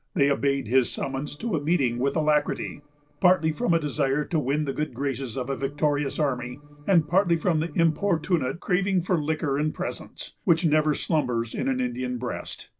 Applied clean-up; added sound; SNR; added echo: neural separator model SepFormer DNS4.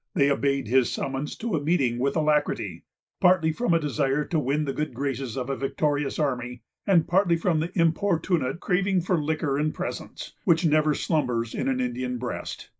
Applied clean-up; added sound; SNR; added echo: neural mask model Resemble Enhance denoiser.